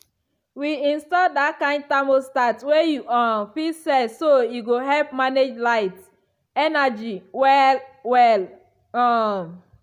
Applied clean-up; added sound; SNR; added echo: none; none; none; none.